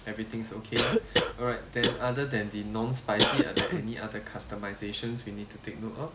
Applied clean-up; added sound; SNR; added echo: none; Cough; -3 dB; none.